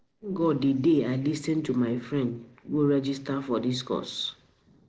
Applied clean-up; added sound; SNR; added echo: neural separator model SepFormer DNS4.